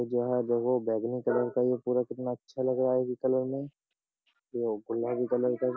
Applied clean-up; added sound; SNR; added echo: none; none; none; none.